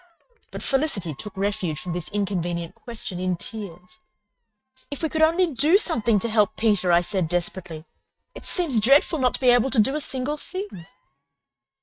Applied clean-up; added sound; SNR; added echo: neural mask model RNNoise.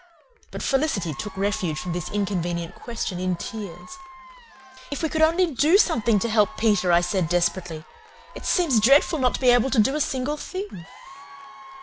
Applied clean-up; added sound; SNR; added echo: none; Applause / Crowd / Cheering; 20 dB; none.